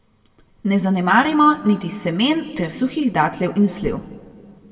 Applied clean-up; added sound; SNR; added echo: none; none; none; reverberation time 1.3 s.